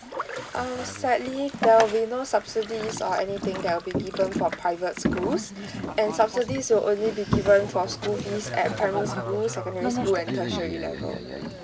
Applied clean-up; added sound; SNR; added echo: none; Boat, Water vehicle; 6 dB; none.